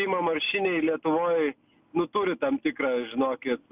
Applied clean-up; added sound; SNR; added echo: none; none; none; none.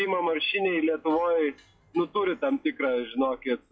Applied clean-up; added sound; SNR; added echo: classical method log-MMSE.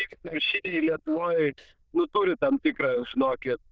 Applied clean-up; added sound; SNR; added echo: neural diffusion model UNIVERSE++.